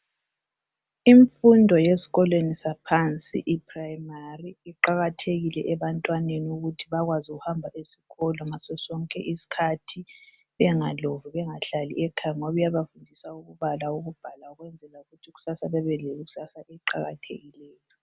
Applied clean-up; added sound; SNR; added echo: none; none; none; none.